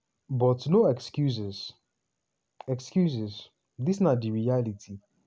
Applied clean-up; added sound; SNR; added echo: none; none; none; none.